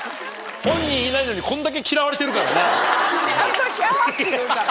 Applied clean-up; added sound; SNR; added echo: none; none; none; none.